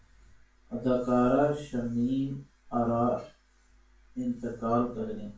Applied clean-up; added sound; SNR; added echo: none; none; none; reverberation time 0.3 s.